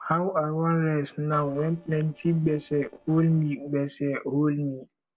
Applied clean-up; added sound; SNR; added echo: neural separator model SepFormer DNS4.